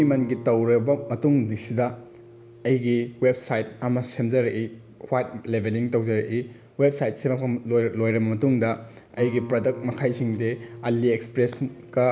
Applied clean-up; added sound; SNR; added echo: none; Guitar; 18 dB; none.